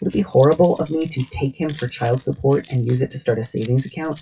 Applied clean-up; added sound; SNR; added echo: classical method WPE with log-MMSE.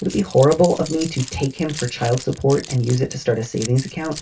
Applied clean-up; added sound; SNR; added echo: none; Keys jangling; 16 dB; reverberation time 0.2 s.